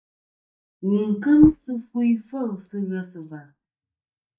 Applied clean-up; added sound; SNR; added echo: neural mask model DeepFilterNet 3.